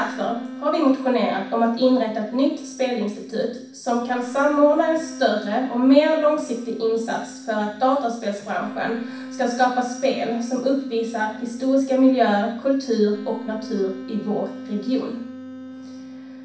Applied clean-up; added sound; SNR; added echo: none; Wind instrument, woodwind instrument; 14 dB; reverberation time 0.6 s.